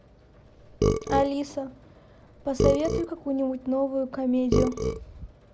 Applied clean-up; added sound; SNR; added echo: none; Burping, eructation; 1 dB; none.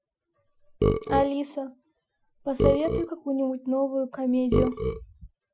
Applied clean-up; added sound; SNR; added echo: classical method Wiener filter.